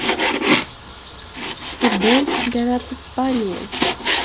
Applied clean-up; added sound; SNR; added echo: none; Frying (food); -1 dB; none.